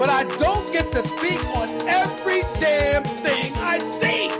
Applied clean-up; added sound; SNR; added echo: none; Piano / Organ; 4 dB; none.